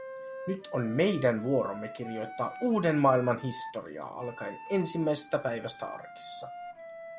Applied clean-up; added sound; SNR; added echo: none; Wind instrument, woodwind instrument; 14 dB; none.